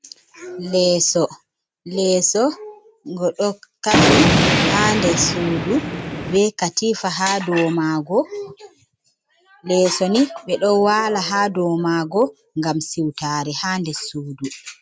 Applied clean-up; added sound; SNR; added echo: none; Thunder; -3 dB; none.